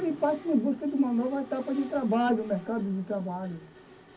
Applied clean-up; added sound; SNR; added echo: none; Mechanisms; 20 dB; reverberation time 0.4 s.